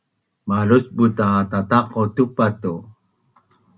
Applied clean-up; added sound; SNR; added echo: none; none; none; none.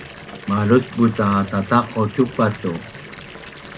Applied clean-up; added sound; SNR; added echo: none; Fill (with liquid) / Bathtub (filling or washing) / Water tap, faucet; 16 dB; none.